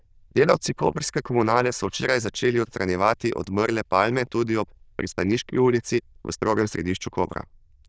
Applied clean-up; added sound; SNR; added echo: neural diffusion model UNIVERSE++.